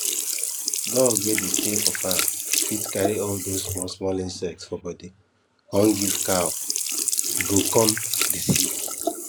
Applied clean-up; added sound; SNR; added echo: none; Sink (filling or washing); -1 dB; none.